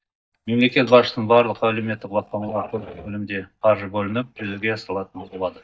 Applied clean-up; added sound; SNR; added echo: neural mask model DeepFilterNet 3.